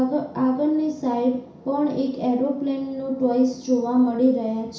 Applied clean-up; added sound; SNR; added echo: none; none; none; reverberation time 0.6 s.